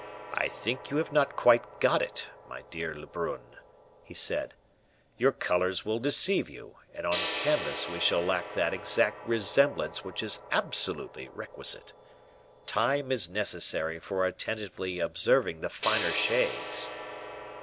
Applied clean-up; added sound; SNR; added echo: none; Gong; 11 dB; none.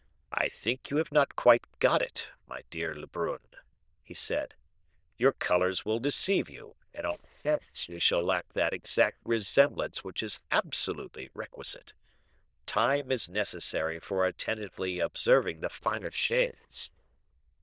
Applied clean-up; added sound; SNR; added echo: neural diffusion model UNIVERSE++.